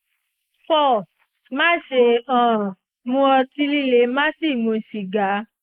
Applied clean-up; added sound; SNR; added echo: neural mask model Resemble Enhance denoiser.